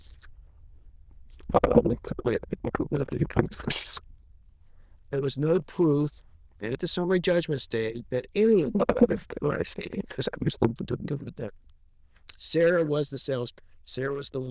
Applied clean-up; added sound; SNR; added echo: neural diffusion model UNIVERSE++.